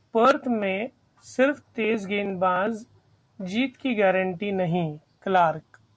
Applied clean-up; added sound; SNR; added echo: none; none; none; none.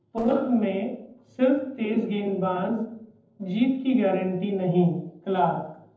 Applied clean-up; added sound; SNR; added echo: neural separator model SepFormer DNS4.